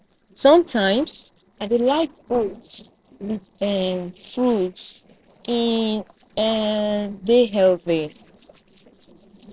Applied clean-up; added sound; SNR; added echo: neural separator model SepFormer DNS4.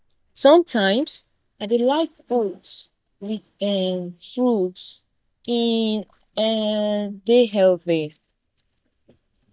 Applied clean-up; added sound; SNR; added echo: neural mask model DeepFilterNet 3.